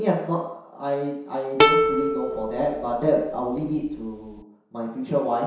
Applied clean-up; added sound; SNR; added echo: none; Plucked string instrument; -2 dB; reverberation time 0.7 s.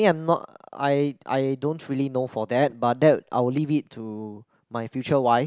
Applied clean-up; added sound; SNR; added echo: none; none; none; none.